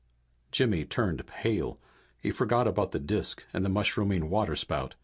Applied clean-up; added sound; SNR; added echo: none; none; none; none.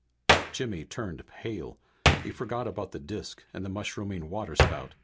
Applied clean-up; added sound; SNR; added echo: none; Hands; -5 dB; none.